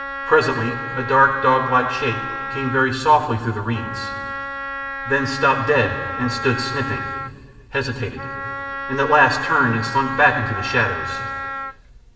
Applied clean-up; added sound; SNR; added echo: none; Wind instrument, woodwind instrument; 8 dB; reverberation time 2.0 s.